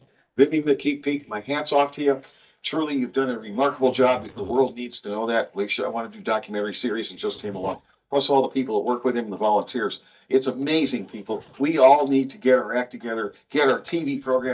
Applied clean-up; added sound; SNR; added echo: neural mask model DeepFilterNet 3.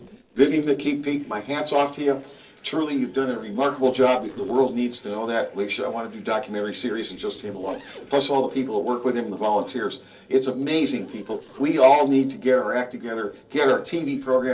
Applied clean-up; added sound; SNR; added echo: neural separator model SepFormer DNS4.